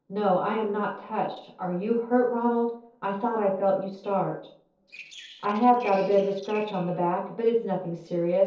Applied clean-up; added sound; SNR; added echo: neural separator model SepFormer DNS4.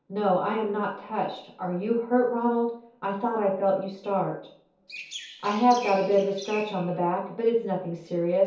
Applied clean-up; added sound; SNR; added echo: none; Chirp, tweet; 15 dB; reverberation time 0.6 s.